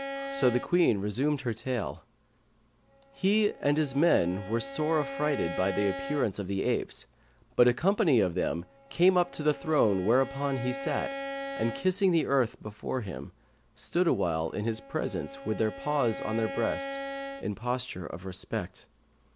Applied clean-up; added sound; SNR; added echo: none; Bowed string instrument; 12 dB; none.